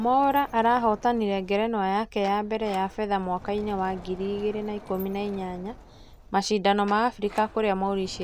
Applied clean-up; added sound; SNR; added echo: none; Sliding door; 18 dB; none.